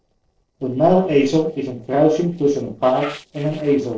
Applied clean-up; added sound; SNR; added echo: neural separator model SepFormer DNS4.